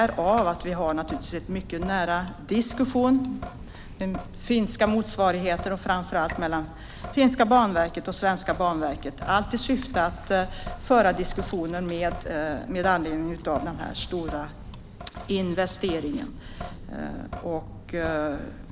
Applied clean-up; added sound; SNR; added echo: none; Drip / Sink (filling or washing); 12 dB; none.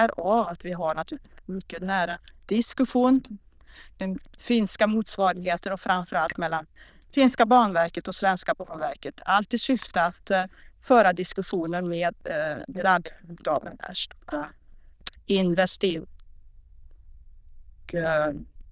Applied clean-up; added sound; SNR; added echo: neural diffusion model UNIVERSE++.